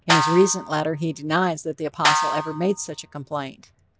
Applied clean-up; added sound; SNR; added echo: none; Snare drum; 2 dB; none.